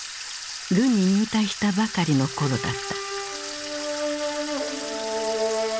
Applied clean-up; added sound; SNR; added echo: none; Sink (filling or washing) / Water tap, faucet; 10 dB; none.